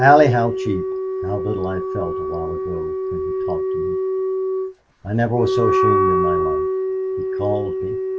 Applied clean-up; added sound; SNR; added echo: none; Wind instrument, woodwind instrument; -1 dB; none.